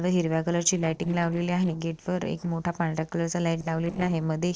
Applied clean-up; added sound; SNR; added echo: neural separator model SepFormer DNS4.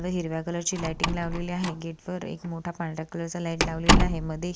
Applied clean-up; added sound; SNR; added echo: none; Slam; -3 dB; none.